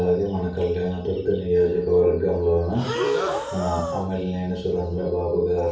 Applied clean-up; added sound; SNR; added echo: none; Breathing; 4 dB; reverberation time 0.4 s.